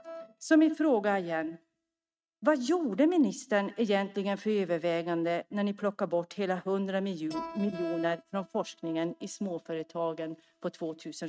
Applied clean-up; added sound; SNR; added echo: neural mask model RNNoise.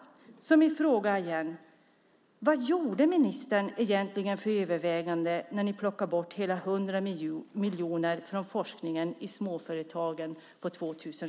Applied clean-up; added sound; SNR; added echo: none; none; none; none.